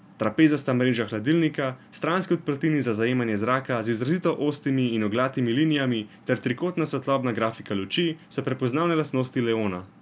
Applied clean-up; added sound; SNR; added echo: none; none; none; none.